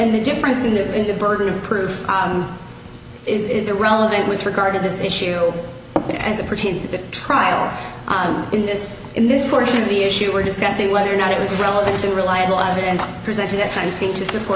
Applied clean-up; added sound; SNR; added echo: none; none; none; none.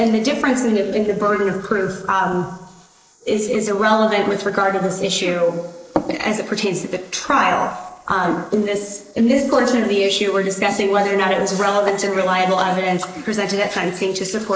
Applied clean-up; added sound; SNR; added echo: neural mask model Resemble Enhance denoiser.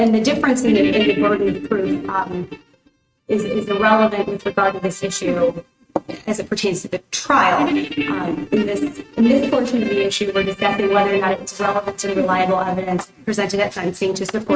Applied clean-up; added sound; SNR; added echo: neural mask model RNNoise.